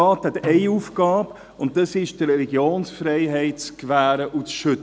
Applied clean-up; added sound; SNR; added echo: none; Snare drum; 20 dB; none.